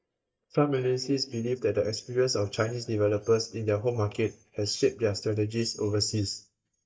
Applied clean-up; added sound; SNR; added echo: neural mask model DeepFilterNet 3.